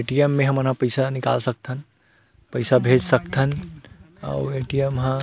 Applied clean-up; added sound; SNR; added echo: none; none; none; none.